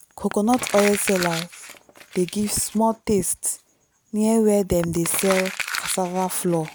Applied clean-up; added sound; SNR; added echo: none; Crumpling, crinkling; 11 dB; none.